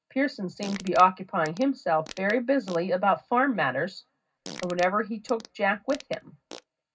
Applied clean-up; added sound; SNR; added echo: none; Fart; 18 dB; reverberation time 0.4 s.